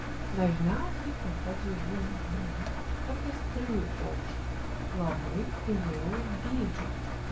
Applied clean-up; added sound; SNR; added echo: none; Engine; -2 dB; none.